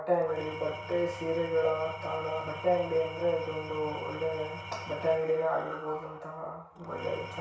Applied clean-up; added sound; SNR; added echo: none; Engine / Tools; 11 dB; reverberation time 0.6 s.